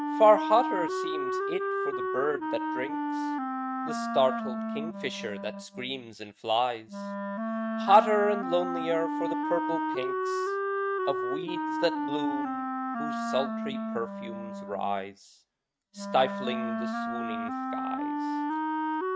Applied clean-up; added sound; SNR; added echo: neural mask model RNNoise.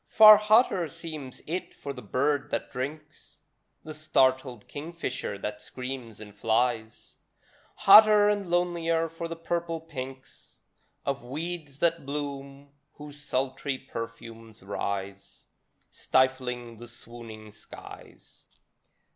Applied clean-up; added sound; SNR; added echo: none; none; none; none.